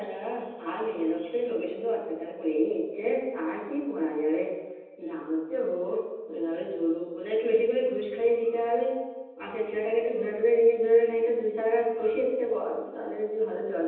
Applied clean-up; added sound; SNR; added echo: none; none; none; reverberation time 1.1 s.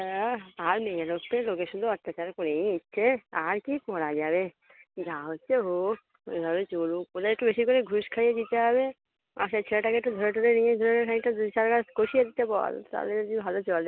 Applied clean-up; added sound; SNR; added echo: none; none; none; none.